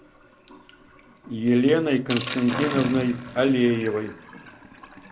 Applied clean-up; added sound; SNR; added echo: none; Sink (filling or washing); 12 dB; none.